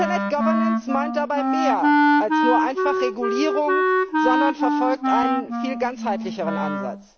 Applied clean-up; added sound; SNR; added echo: none; Wind instrument, woodwind instrument; -4 dB; none.